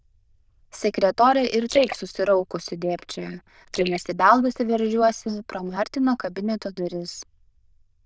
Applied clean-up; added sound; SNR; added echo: neural diffusion model UNIVERSE++.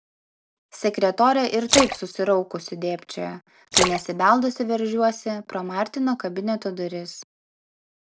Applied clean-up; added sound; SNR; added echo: none; Splash, splatter; 4 dB; none.